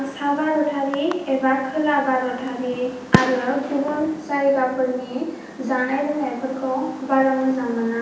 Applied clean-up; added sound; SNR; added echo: none; Fireworks; 10 dB; reverberation time 0.9 s.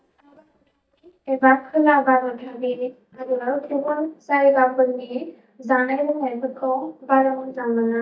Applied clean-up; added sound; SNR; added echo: neural mask model DeepFilterNet 3.